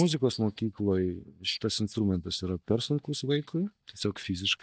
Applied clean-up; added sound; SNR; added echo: neural mask model DeepFilterNet 3.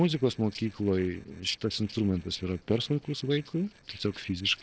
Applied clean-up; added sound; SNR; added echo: neural separator model SepFormer DNS4.